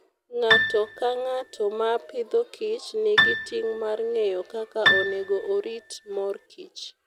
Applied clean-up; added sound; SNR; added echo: none; Piano; 0 dB; none.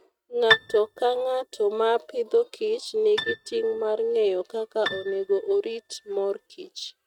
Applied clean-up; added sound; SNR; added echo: neural mask model RNNoise.